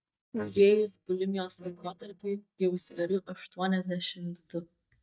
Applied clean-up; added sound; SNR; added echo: neural mask model DeepFilterNet 3.